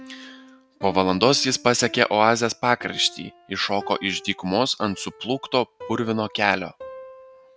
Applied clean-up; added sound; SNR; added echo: none; Piano; 19 dB; none.